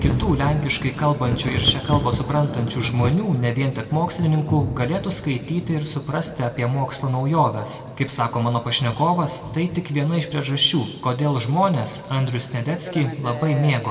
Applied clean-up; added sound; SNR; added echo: none; Thunder / Rain; 9 dB; reverberation time 1.6 s.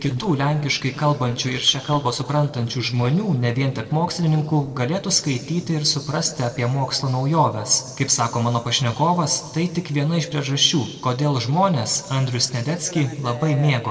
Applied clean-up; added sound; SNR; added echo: neural separator model SepFormer DNS4.